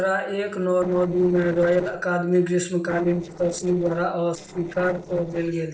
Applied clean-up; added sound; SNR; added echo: neural separator model SepFormer DNS4.